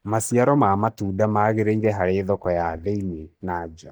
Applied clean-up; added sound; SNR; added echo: neural mask model DeepFilterNet 3.